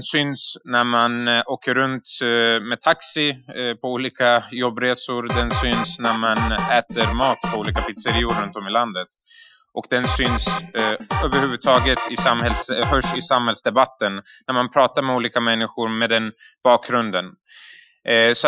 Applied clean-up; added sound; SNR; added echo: classical method Wiener filter.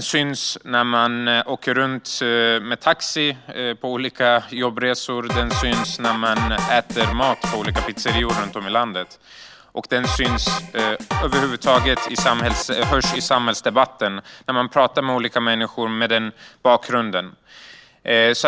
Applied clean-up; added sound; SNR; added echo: none; Drum kit; 4 dB; none.